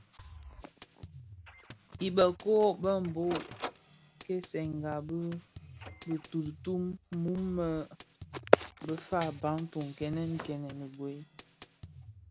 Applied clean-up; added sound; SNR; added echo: none; Drum kit + Printer; 16 dB; none.